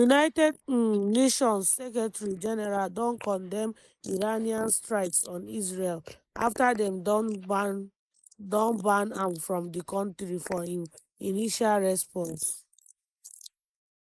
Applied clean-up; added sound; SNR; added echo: neural mask model Resemble Enhance denoiser.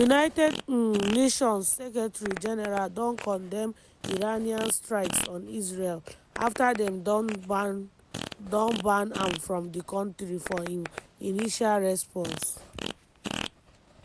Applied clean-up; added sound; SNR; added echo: none; Fart; 12 dB; none.